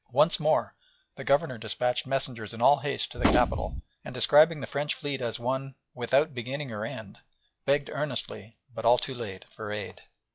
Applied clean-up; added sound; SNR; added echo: classical method log-MMSE.